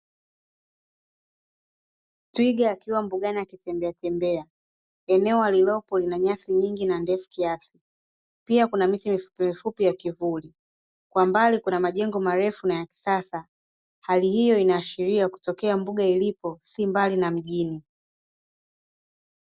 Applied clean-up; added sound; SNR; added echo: none; none; none; none.